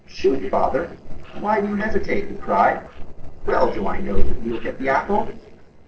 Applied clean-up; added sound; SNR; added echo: neural separator model SepFormer DNS4.